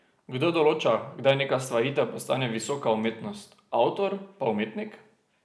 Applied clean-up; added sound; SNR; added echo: none; none; none; none.